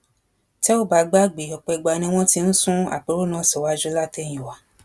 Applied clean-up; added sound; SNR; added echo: none; none; none; none.